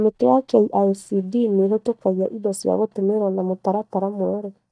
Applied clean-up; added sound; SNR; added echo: neural mask model DeepFilterNet 3.